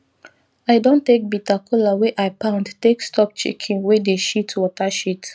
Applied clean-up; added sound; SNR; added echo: none; none; none; none.